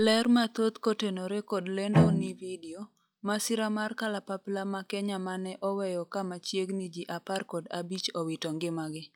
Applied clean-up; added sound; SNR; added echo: classical method log-MMSE.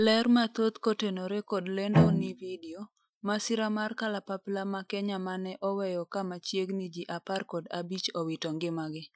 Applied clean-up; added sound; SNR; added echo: classical method Wiener filter.